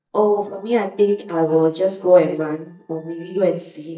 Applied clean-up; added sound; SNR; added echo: neural mask model DeepFilterNet 3.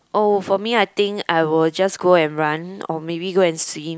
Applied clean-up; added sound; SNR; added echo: none; none; none; none.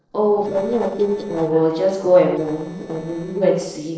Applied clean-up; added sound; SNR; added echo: neural separator model SepFormer DNS4.